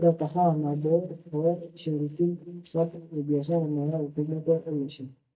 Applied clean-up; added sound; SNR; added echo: neural mask model DeepFilterNet 3.